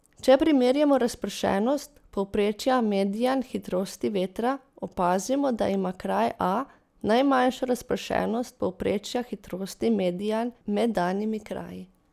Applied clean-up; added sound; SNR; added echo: none; none; none; none.